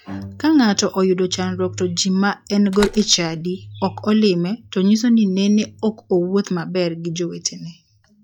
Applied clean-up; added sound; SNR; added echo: classical method log-MMSE.